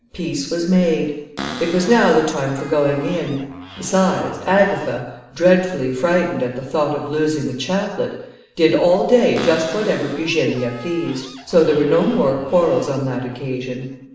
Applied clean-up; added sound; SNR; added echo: none; Cupboard open or close; 15 dB; reverberation time 0.9 s.